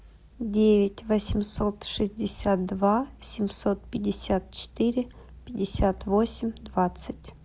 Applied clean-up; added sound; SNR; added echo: none; none; none; none.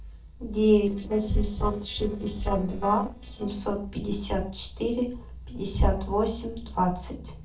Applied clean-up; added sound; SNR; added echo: neural separator model SepFormer DNS4.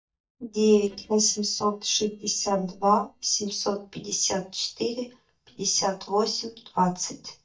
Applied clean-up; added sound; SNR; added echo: neural mask model DeepFilterNet 3.